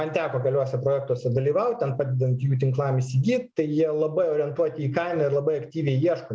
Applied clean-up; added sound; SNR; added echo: none; none; none; none.